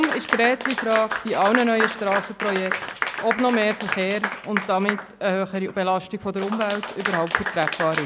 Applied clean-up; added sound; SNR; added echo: none; Applause / Clapping; 5 dB; none.